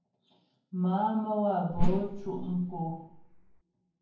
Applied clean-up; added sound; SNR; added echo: none; Whoosh, swoosh, swish; -1 dB; reverberation time 0.9 s.